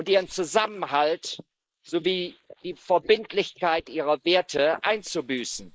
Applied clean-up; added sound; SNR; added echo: neural mask model Resemble Enhance denoiser.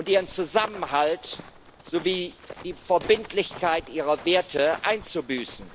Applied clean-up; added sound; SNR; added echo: none; Walk, footsteps; 18 dB; none.